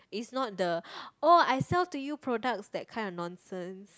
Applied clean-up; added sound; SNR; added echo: none; none; none; none.